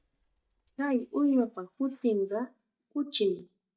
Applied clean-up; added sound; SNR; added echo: neural mask model DeepFilterNet 3.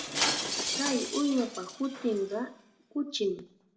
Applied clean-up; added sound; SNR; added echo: none; Shatter; 3 dB; reverberation time 0.4 s.